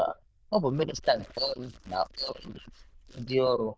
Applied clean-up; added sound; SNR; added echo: neural diffusion model UNIVERSE++.